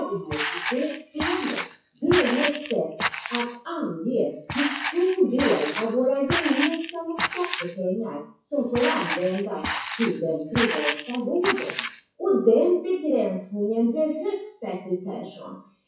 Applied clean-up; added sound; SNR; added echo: classical method WPE with log-MMSE.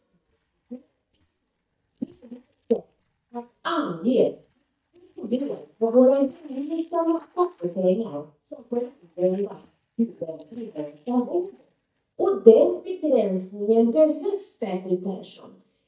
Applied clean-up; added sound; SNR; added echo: neural mask model DeepFilterNet 3.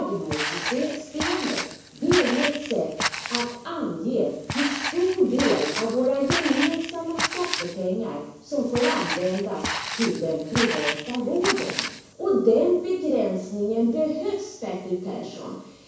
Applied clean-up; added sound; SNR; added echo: none; Walk, footsteps; 5 dB; reverberation time 0.7 s.